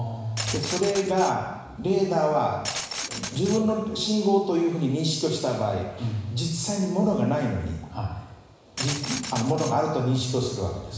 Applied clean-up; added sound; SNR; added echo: none; Glass; 10 dB; reverberation time 1.0 s.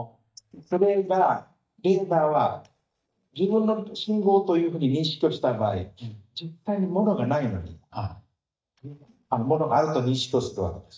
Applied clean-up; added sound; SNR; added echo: neural mask model DeepFilterNet 3.